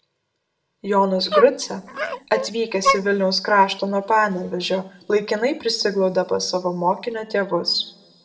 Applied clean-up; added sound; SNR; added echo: none; Dog; 5 dB; reverberation time 0.5 s.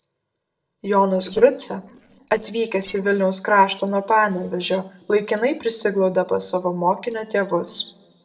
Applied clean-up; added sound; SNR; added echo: neural separator model SepFormer DNS4.